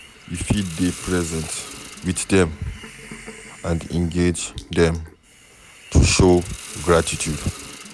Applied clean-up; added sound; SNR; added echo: none; Hiss; 16 dB; none.